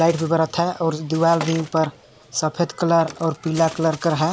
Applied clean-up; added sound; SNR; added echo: none; Bird; 18 dB; none.